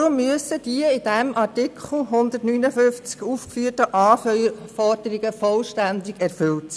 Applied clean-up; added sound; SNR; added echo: none; none; none; none.